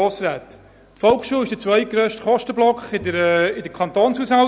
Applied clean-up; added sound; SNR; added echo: none; none; none; none.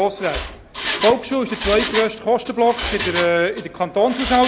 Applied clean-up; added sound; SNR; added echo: none; Mechanisms; 8 dB; none.